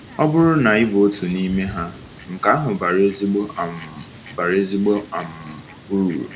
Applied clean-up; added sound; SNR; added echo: none; Fowl; 19 dB; none.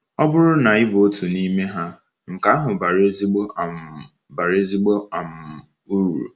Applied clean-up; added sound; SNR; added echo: none; none; none; none.